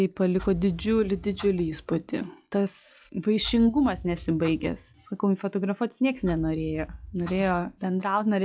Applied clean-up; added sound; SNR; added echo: classical method log-MMSE.